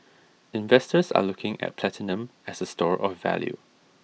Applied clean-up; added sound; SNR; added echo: none; none; none; none.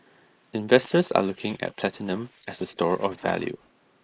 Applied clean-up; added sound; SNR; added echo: neural mask model Resemble Enhance denoiser.